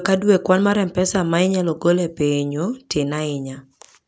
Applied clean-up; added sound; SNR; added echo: none; none; none; none.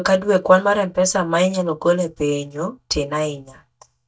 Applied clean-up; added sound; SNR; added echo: neural mask model DeepFilterNet 3.